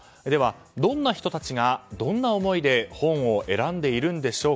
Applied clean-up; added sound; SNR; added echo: none; none; none; none.